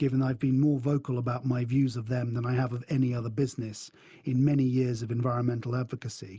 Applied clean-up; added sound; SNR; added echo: none; none; none; none.